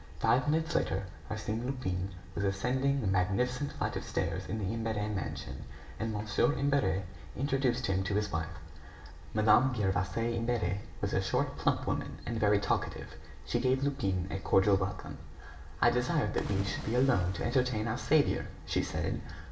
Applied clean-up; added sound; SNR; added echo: none; Splash, splatter; 15 dB; reverberation time 0.6 s.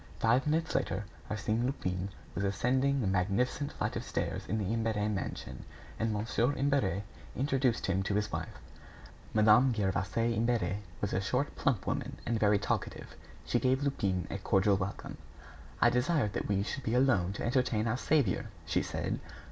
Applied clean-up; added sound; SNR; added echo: none; none; none; none.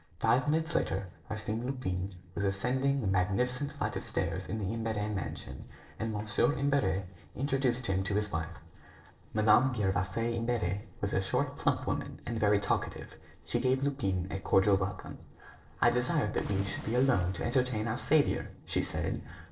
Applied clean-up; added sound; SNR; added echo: neural separator model SepFormer DNS4.